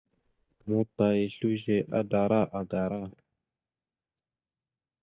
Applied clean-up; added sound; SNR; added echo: neural mask model DeepFilterNet 3.